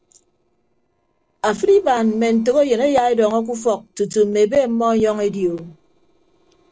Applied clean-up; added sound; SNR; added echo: neural separator model SepFormer DNS4.